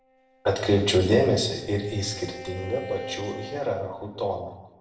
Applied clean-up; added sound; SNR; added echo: none; Bowed string instrument; 17 dB; reverberation time 0.9 s.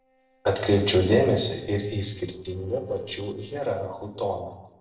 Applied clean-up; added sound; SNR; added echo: neural separator model SepFormer DNS4.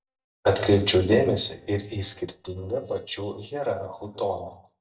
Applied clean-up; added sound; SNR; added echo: neural mask model DeepFilterNet 3.